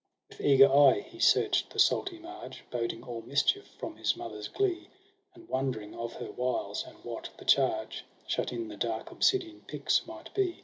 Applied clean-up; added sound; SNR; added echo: none; none; none; none.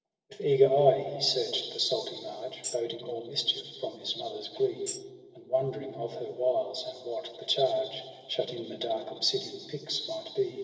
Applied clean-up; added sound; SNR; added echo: neural separator model SepFormer DNS4.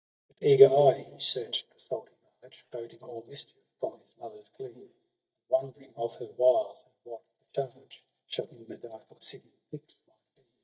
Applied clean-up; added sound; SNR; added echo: neural mask model DeepFilterNet 3.